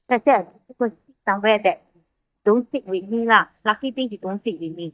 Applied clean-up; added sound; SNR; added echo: neural mask model DeepFilterNet 3.